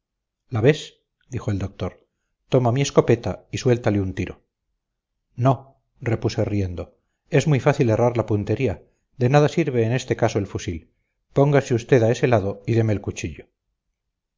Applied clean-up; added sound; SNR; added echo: none; none; none; none.